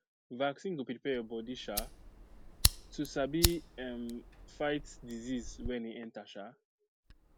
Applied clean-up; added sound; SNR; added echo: none; Fire; 1 dB; none.